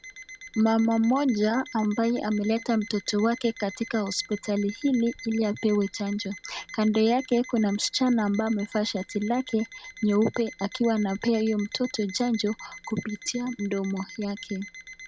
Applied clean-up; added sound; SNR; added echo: none; Alarm; 18 dB; none.